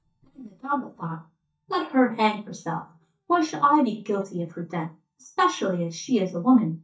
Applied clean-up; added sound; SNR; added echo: neural mask model DeepFilterNet 3.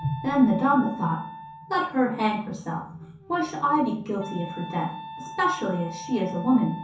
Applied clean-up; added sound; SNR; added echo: none; Wind instrument, woodwind instrument; 15 dB; reverberation time 0.6 s.